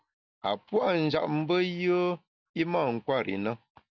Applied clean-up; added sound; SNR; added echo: none; none; none; none.